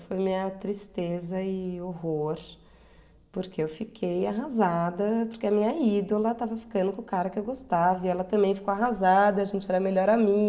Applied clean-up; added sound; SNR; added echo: none; none; none; reverberation time 1.2 s.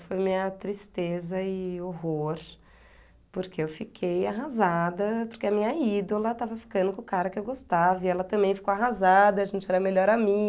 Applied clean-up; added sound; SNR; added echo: none; none; none; none.